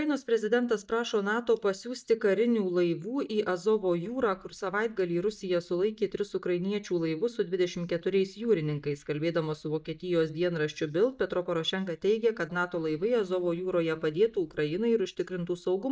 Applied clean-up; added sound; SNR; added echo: neural mask model DeepFilterNet 3.